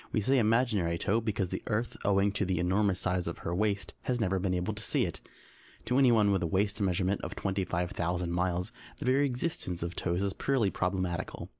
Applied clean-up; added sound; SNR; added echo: none; none; none; none.